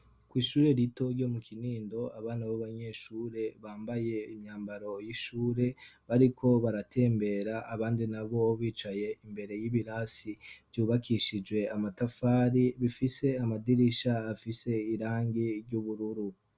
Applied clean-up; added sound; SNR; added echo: none; none; none; none.